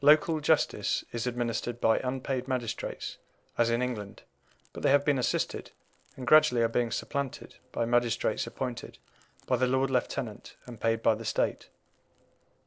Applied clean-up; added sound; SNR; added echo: neural separator model SepFormer DNS4.